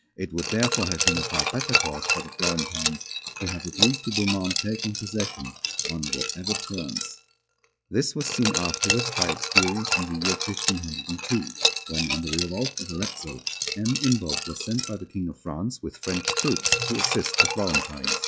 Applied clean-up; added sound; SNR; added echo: classical method log-MMSE.